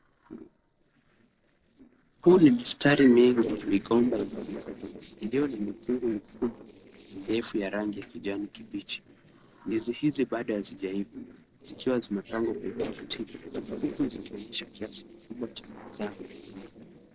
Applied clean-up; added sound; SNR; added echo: neural separator model SepFormer DNS4.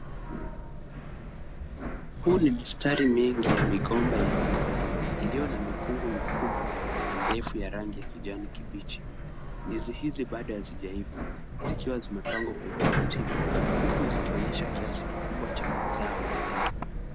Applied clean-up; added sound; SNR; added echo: none; Sliding door; -2 dB; none.